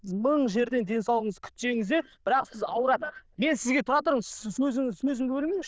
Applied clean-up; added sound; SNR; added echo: neural diffusion model UNIVERSE++.